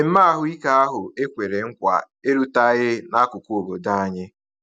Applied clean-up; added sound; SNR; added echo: none; none; none; none.